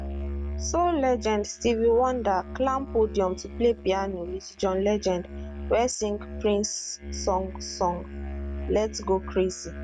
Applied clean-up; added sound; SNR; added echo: neural mask model RNNoise.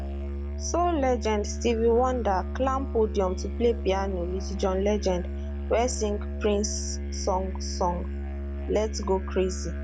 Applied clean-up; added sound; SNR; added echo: none; Musical instrument; 4 dB; none.